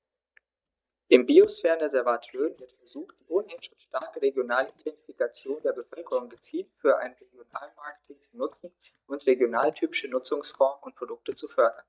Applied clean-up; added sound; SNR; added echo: neural mask model DeepFilterNet 3.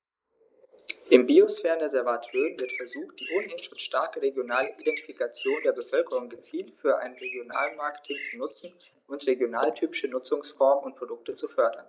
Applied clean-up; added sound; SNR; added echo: neural mask model Resemble Enhance denoiser.